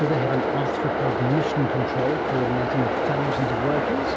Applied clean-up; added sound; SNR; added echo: none; Train; -2 dB; none.